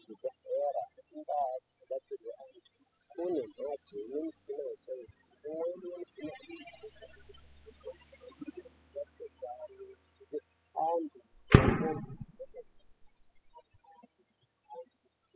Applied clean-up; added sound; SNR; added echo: classical method spectral subtraction.